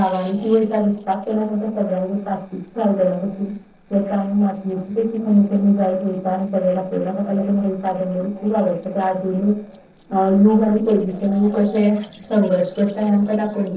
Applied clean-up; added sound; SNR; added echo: neural separator model SepFormer DNS4.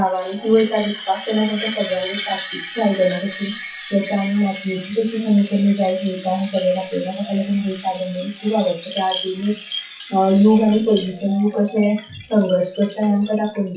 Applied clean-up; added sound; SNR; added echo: classical method WPE with log-MMSE.